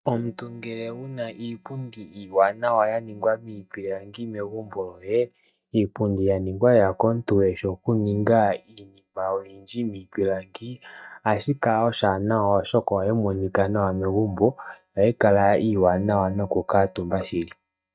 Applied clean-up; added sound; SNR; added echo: neural mask model DeepFilterNet 3.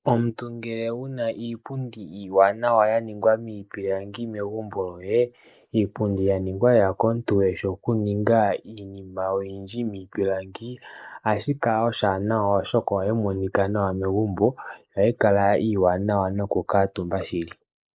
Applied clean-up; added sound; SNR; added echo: neural mask model Resemble Enhance denoiser.